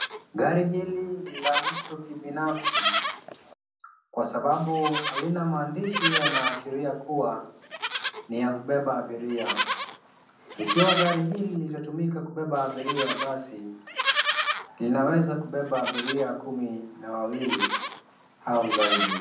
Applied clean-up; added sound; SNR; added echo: none; Livestock, farm animals, working animals; 0 dB; reverberation time 0.6 s.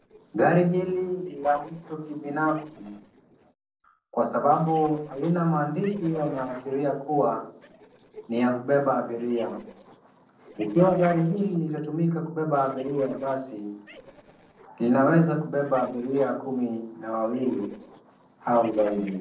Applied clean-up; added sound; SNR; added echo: neural separator model SepFormer DNS4.